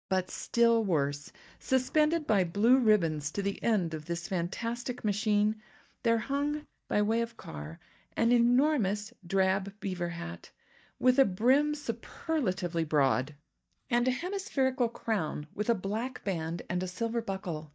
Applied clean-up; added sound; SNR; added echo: neural mask model DeepFilterNet 3.